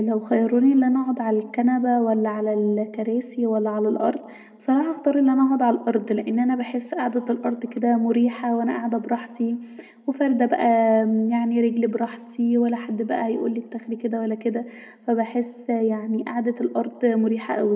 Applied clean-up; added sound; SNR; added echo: none; none; none; reverberation time 0.9 s.